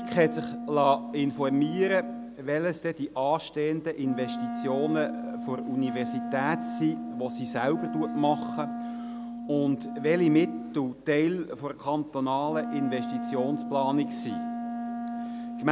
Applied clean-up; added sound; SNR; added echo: none; Wind instrument, woodwind instrument; 7 dB; none.